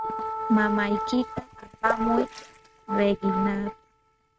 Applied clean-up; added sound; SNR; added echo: neural mask model RNNoise.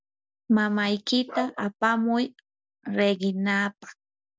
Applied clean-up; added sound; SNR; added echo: none; none; none; none.